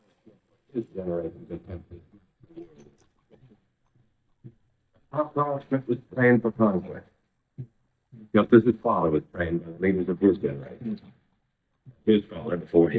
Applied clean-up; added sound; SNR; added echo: neural mask model DeepFilterNet 3.